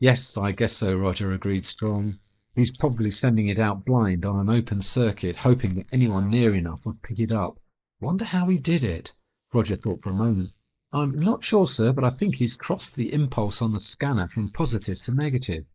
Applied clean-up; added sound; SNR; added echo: neural mask model Resemble Enhance denoiser.